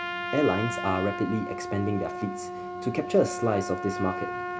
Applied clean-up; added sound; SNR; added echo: none; Trumpet; 5 dB; none.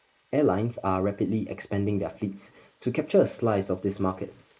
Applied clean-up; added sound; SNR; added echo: neural mask model Resemble Enhance denoiser.